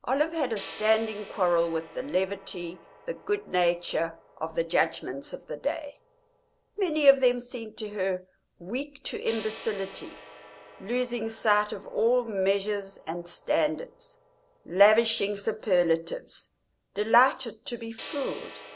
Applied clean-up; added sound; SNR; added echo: none; Gong; 17 dB; none.